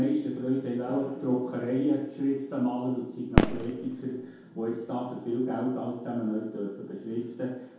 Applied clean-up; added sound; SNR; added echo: none; Fireworks; 0 dB; reverberation time 0.8 s.